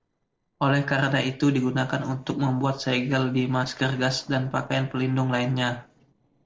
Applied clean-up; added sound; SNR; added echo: neural separator model SepFormer DNS4.